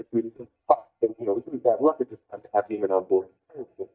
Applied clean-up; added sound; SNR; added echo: neural mask model DeepFilterNet 3.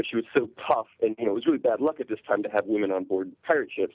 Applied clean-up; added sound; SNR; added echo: none; none; none; none.